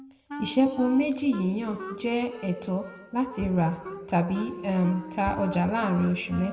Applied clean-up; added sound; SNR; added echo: none; Wind instrument, woodwind instrument; 14 dB; reverberation time 1.6 s.